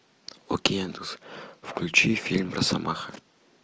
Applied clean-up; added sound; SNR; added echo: none; none; none; none.